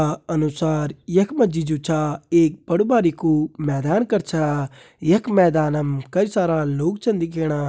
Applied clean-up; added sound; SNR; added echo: none; none; none; none.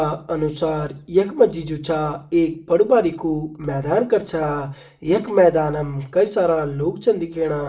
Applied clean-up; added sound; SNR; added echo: none; none; none; reverberation time 0.4 s.